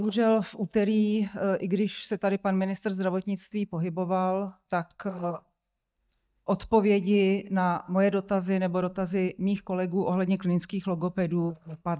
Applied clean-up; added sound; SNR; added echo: neural mask model DeepFilterNet 3.